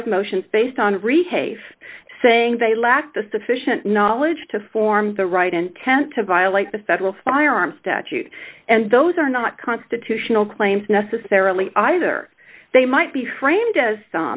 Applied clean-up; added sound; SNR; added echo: none; none; none; none.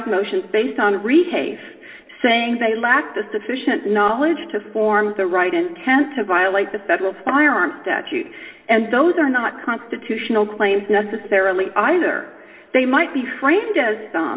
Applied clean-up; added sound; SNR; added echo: none; none; none; reverberation time 2.4 s.